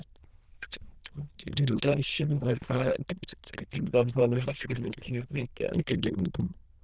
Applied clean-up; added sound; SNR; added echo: neural diffusion model UNIVERSE++.